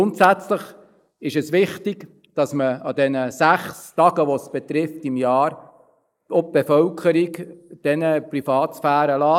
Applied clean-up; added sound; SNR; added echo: neural mask model Resemble Enhance denoiser.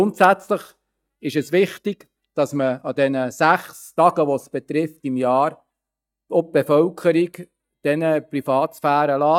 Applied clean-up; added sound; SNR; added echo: neural mask model DeepFilterNet 3.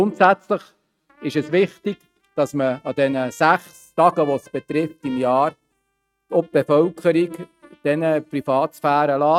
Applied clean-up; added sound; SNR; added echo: neural mask model RNNoise.